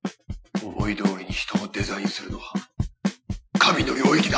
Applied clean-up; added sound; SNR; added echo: classical method Wiener filter.